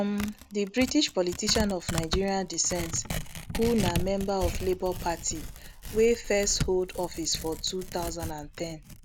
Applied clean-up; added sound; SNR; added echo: none; Tearing; 6 dB; none.